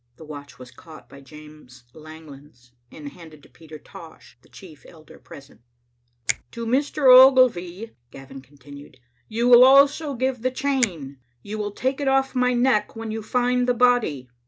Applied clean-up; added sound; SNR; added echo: none; Finger snapping; 13 dB; none.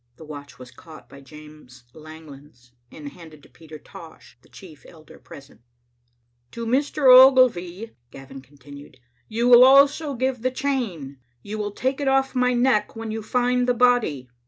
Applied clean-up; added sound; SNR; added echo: none; none; none; none.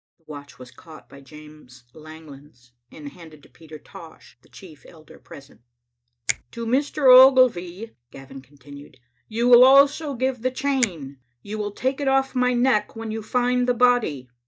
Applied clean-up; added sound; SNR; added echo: neural mask model DeepFilterNet 3.